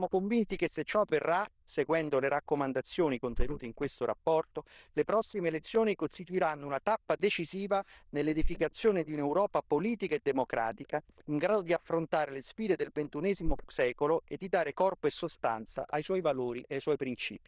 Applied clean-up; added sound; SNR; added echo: neural diffusion model UNIVERSE++.